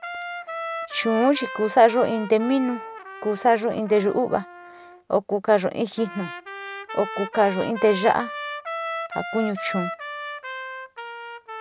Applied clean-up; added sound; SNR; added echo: none; Trumpet; 10 dB; none.